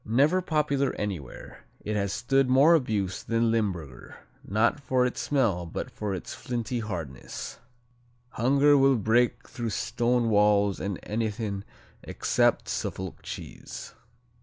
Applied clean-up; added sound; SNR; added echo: none; none; none; none.